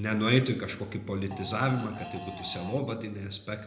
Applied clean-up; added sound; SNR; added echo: none; Fart; 13 dB; reverberation time 0.8 s.